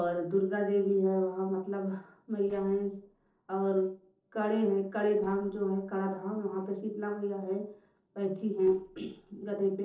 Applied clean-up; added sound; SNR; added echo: neural separator model SepFormer DNS4.